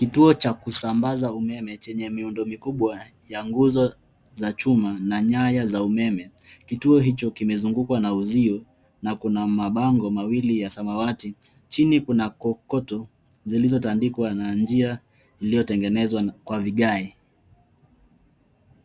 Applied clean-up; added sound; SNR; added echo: none; none; none; none.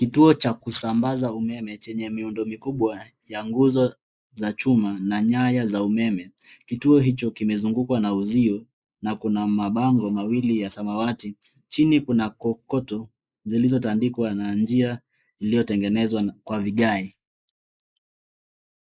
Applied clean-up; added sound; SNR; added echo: neural mask model Resemble Enhance denoiser.